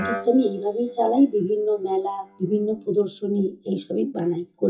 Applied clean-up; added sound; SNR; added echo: classical method WPE with log-MMSE.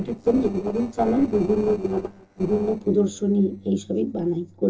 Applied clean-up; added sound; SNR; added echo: neural separator model SepFormer DNS4.